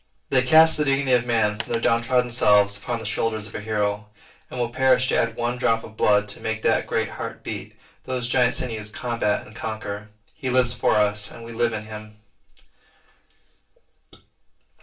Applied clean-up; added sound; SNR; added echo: none; Coin (dropping); 14 dB; reverberation time 0.2 s.